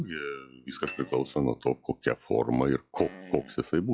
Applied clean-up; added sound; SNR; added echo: classical method log-MMSE.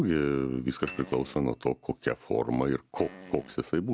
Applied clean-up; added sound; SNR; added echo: none; Fart + Piano; 18 dB; none.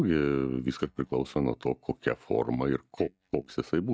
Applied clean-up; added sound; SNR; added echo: neural mask model DeepFilterNet 3.